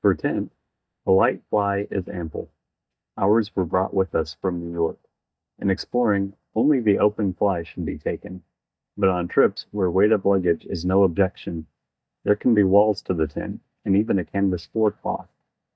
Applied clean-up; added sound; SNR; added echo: neural mask model DeepFilterNet 3.